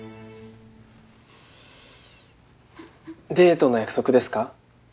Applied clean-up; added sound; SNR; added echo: none; none; none; none.